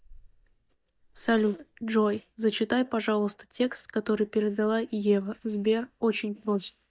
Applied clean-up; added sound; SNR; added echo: neural mask model DeepFilterNet 3.